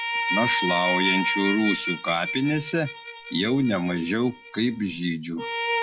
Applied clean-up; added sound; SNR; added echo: classical method log-MMSE.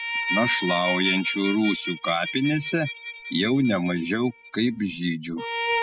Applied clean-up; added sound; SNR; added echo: classical method spectral subtraction.